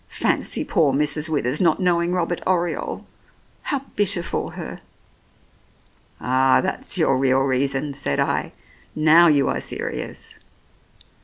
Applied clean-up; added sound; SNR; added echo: none; none; none; none.